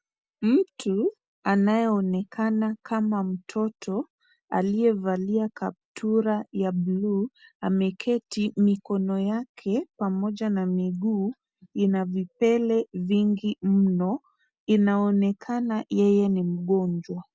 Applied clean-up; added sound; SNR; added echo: none; none; none; none.